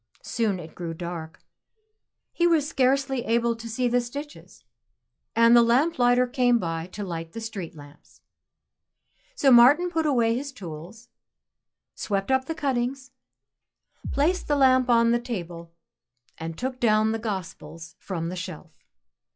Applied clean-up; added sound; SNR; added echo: classical method log-MMSE.